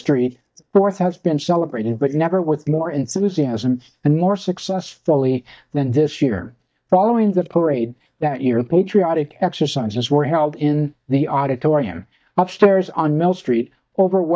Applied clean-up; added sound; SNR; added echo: neural mask model DeepFilterNet 3.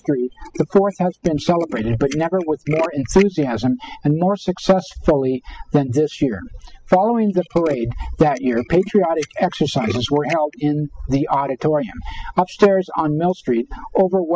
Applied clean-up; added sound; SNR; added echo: classical method spectral subtraction.